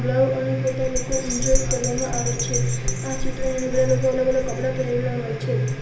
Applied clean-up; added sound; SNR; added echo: none; Bell; 4 dB; reverberation time 1.4 s.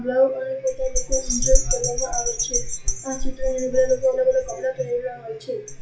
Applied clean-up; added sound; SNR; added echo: classical method WPE with log-MMSE.